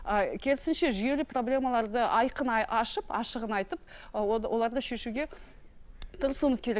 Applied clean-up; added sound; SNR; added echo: none; Gull, seagull; 17 dB; none.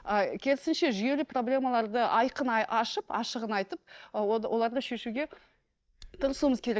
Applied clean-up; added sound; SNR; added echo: neural mask model DeepFilterNet 3.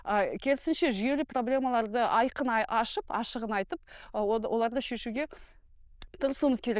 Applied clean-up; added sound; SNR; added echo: neural diffusion model UNIVERSE++.